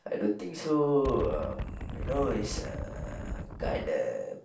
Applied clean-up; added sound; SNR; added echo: none; Wind; 5 dB; reverberation time 0.3 s.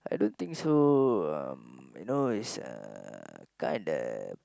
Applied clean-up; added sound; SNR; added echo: none; none; none; none.